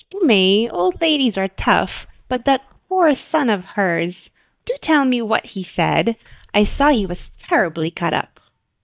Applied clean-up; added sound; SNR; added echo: neural mask model DeepFilterNet 3.